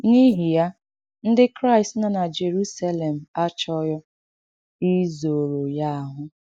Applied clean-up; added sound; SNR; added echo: neural mask model Resemble Enhance denoiser.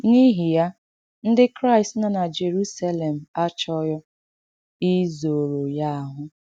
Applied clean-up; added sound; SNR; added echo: none; none; none; none.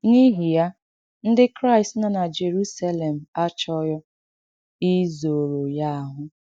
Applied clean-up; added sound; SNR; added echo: neural mask model DeepFilterNet 3.